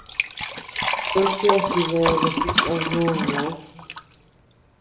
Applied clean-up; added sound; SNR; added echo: none; Liquid; 0 dB; reverberation time 1.0 s.